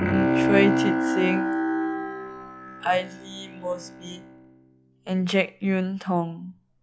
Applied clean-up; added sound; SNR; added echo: classical method log-MMSE.